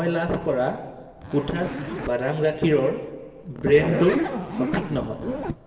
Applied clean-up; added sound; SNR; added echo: none; Zipper (clothing); 7 dB; reverberation time 2.4 s.